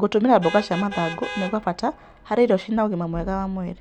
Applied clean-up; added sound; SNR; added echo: none; Vehicle horn, car horn, honking; 13 dB; none.